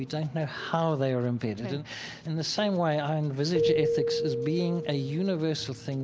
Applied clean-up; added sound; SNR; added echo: none; Keyboard (musical); 5 dB; none.